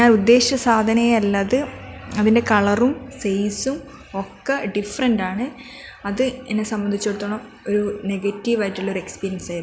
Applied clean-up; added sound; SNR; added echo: none; none; none; none.